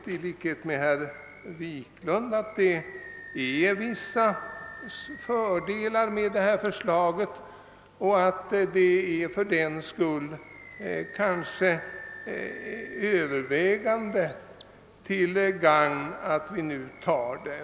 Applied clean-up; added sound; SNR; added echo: none; Animal; 19 dB; none.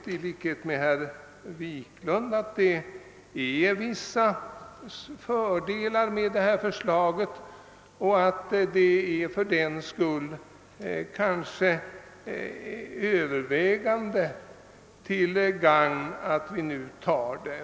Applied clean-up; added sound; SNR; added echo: none; none; none; none.